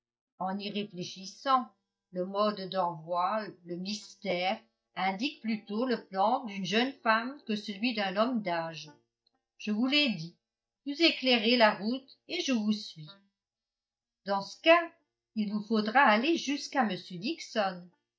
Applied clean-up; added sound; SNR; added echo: neural mask model DeepFilterNet 3.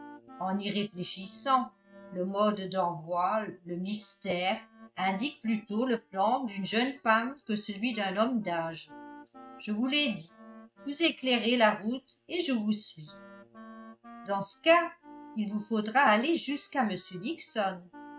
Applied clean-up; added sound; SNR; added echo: neural mask model RNNoise.